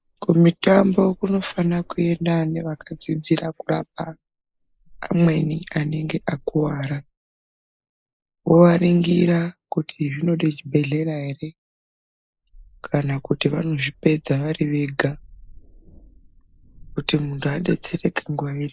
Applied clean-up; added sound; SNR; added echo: neural mask model Resemble Enhance denoiser.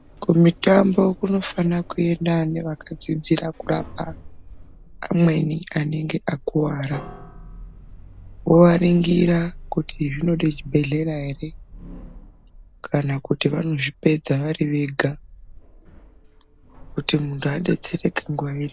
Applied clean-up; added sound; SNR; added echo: none; Piano + Sliding door; 19 dB; none.